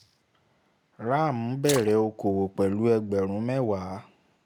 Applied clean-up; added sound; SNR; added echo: none; Splash, splatter; 14 dB; none.